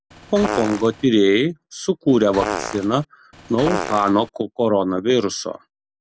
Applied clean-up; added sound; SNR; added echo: none; Fart; 8 dB; none.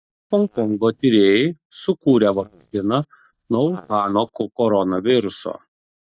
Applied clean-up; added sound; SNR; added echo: neural mask model DeepFilterNet 3.